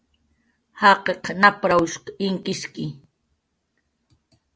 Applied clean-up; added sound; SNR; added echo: none; none; none; none.